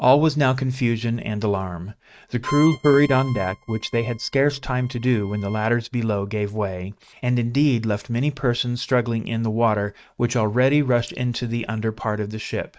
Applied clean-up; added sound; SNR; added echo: neural mask model RNNoise.